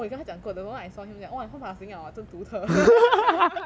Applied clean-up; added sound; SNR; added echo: none; none; none; none.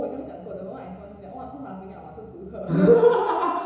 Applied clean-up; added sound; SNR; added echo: none; none; none; reverberation time 1.0 s.